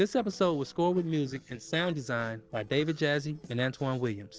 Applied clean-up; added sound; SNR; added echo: neural separator model SepFormer DNS4.